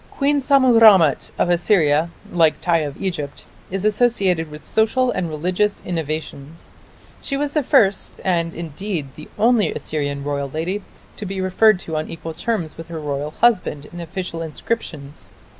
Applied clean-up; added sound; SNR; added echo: none; none; none; none.